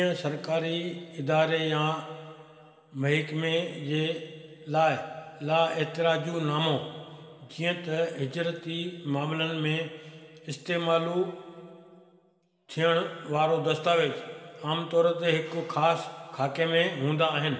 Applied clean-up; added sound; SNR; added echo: none; none; none; reverberation time 2.3 s.